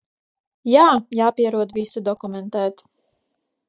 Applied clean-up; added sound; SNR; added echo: neural mask model DeepFilterNet 3.